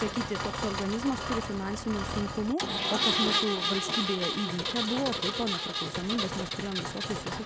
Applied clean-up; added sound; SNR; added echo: none; Engine; -1 dB; none.